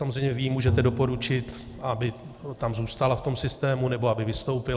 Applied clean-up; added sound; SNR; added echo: none; Bowed string instrument; 7 dB; none.